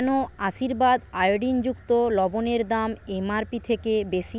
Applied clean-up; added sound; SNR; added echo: none; none; none; none.